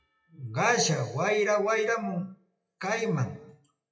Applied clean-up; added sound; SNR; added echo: classical method WPE with log-MMSE.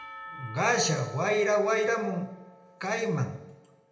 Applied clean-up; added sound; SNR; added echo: none; Church bell / Percussion; 18 dB; reverberation time 0.8 s.